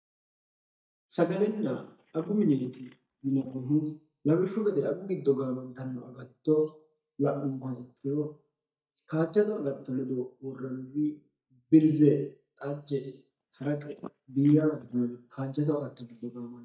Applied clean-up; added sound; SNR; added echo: neural mask model DeepFilterNet 3.